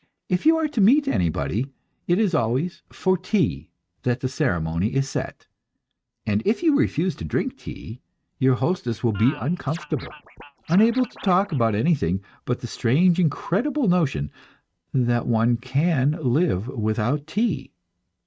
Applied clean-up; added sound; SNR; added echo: neural mask model RNNoise.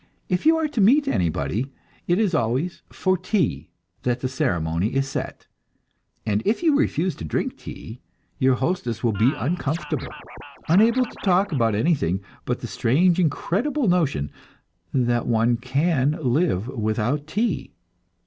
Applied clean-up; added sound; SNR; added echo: none; Scratching (performance technique); 16 dB; none.